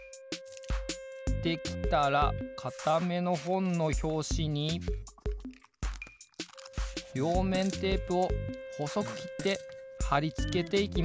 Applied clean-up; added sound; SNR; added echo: none; Fart + Wind instrument, woodwind instrument; 14 dB; none.